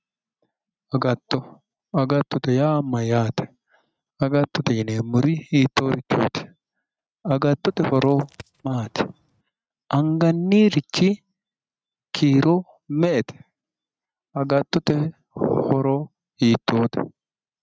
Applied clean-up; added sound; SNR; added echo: neural mask model RNNoise.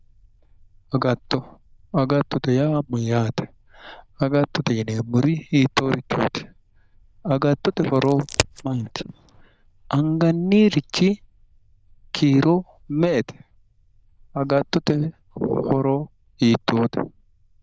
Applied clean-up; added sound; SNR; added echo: neural diffusion model UNIVERSE++.